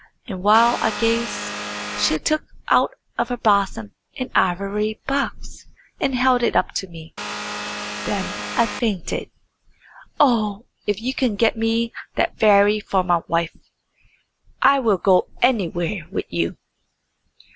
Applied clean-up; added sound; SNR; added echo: none; Vehicle; 6 dB; none.